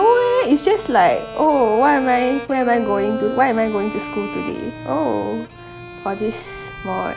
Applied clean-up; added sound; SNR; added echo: none; Bowed string instrument; 12 dB; none.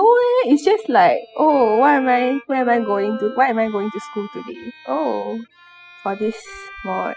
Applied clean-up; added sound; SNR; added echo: classical method spectral subtraction.